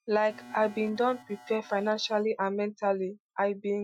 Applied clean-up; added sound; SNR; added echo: classical method Wiener filter.